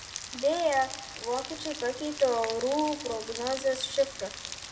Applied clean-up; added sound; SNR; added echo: none; Rain; 11 dB; reverberation time 0.8 s.